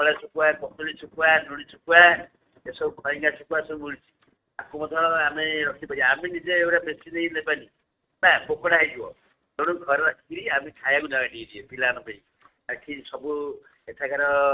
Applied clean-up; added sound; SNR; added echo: neural mask model RNNoise.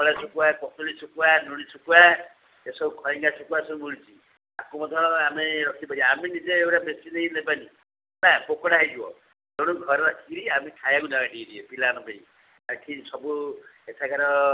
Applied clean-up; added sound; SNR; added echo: none; none; none; none.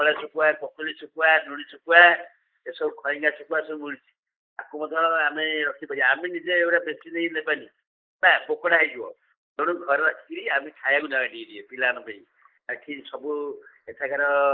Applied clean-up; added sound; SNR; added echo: neural mask model Resemble Enhance denoiser.